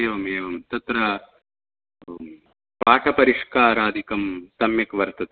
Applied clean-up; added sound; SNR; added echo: none; none; none; none.